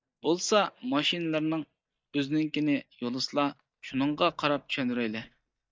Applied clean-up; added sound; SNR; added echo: neural mask model DeepFilterNet 3.